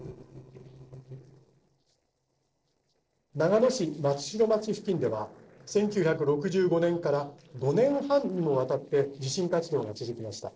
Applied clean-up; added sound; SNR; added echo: neural separator model SepFormer DNS4.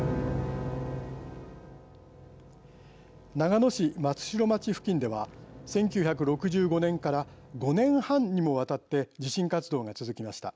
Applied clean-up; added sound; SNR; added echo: none; none; none; none.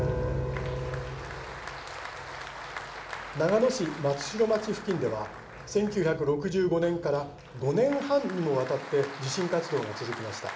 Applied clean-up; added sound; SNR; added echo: none; Applause; 13 dB; reverberation time 0.6 s.